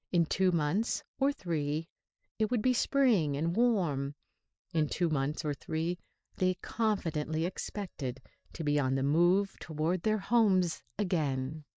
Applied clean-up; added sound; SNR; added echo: neural mask model DeepFilterNet 3.